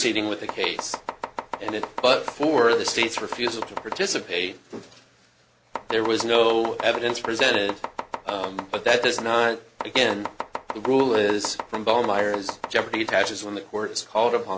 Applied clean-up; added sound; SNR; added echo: none; Domestic sounds, home sounds; 9 dB; none.